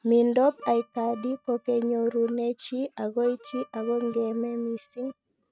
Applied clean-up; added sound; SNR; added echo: neural mask model RNNoise.